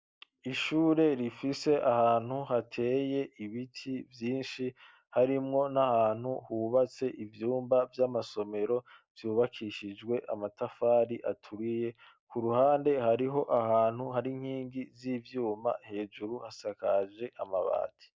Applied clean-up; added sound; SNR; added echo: none; none; none; none.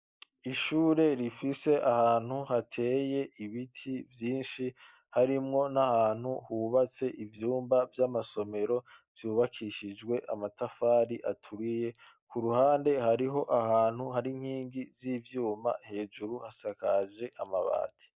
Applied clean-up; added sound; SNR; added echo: neural mask model Resemble Enhance denoiser.